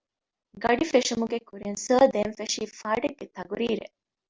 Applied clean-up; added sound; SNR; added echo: none; none; none; none.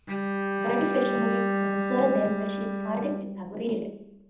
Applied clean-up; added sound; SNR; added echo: none; Bowed string instrument; 0 dB; reverberation time 0.8 s.